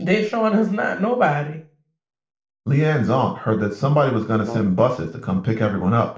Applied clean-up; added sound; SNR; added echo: neural separator model SepFormer DNS4.